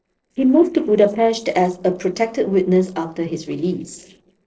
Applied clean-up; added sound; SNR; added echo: neural separator model SepFormer DNS4.